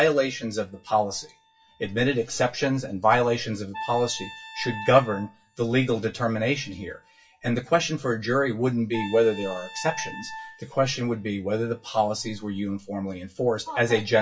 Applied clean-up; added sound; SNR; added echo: classical method WPE with log-MMSE.